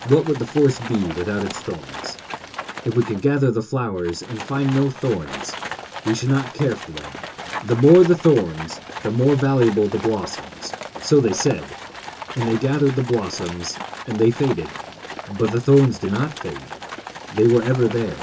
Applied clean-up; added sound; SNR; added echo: none; Livestock, farm animals, working animals; 13 dB; reverberation time 0.2 s.